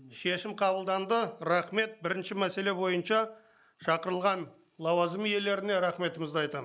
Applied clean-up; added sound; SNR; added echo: neural mask model Resemble Enhance denoiser.